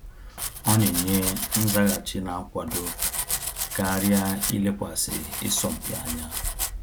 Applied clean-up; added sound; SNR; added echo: none; Domestic sounds, home sounds; 3 dB; none.